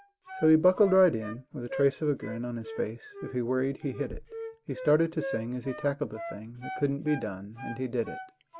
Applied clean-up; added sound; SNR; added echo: none; Wind instrument, woodwind instrument; 13 dB; none.